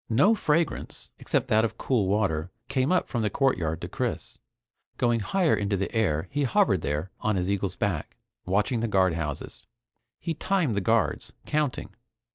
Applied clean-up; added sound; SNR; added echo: none; none; none; none.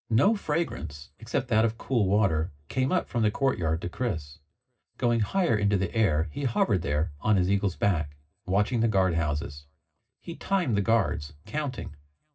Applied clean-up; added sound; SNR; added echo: none; none; none; reverberation time 0.4 s.